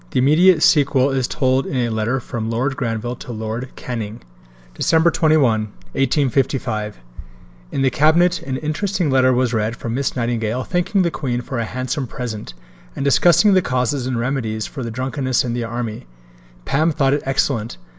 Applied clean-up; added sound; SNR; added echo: none; none; none; none.